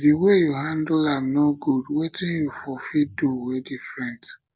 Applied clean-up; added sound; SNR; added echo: none; none; none; none.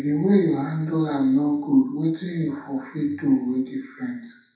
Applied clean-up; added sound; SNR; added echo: none; none; none; reverberation time 0.7 s.